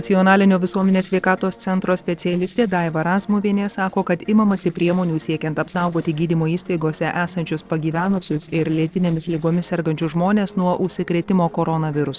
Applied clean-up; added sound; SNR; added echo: neural separator model SepFormer DNS4.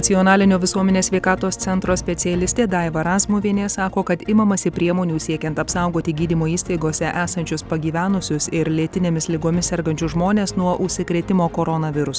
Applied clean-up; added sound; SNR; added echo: none; none; none; none.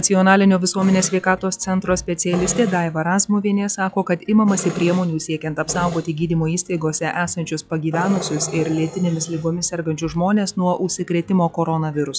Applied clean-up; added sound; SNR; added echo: classical method log-MMSE.